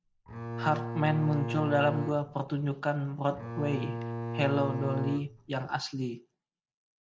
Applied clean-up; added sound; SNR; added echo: none; Bowed string instrument; 5 dB; none.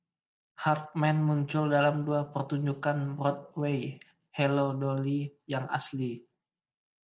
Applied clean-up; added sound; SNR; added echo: none; none; none; none.